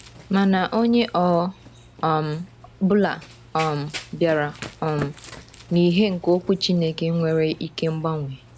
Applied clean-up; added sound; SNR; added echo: none; Run; 19 dB; none.